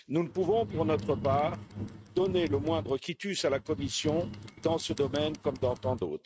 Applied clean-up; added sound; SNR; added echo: neural mask model RNNoise.